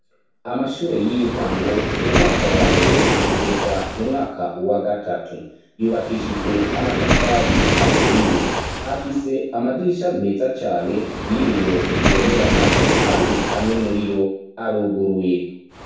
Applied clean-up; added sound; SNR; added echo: none; Waves, surf; -1 dB; reverberation time 0.7 s.